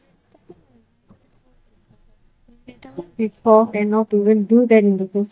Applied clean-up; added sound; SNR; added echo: neural mask model DeepFilterNet 3.